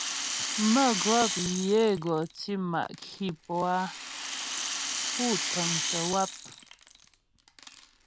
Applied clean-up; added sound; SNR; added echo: none; Rattle; 4 dB; none.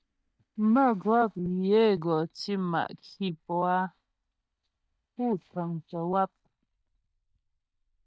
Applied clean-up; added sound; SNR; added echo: neural mask model DeepFilterNet 3.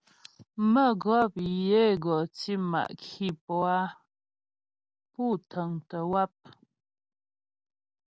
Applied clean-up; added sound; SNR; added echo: none; none; none; none.